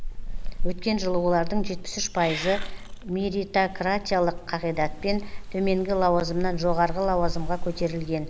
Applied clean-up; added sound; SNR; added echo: none; Meow / Purr; 3 dB; none.